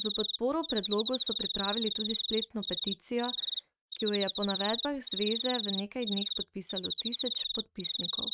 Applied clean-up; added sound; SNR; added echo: neural mask model RNNoise.